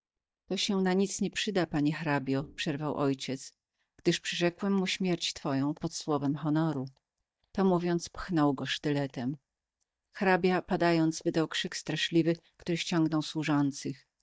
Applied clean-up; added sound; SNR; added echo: neural mask model DeepFilterNet 3.